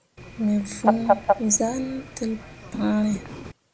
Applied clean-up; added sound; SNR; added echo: none; Fowl; 2 dB; none.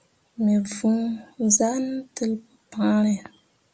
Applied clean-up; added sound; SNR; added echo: none; none; none; none.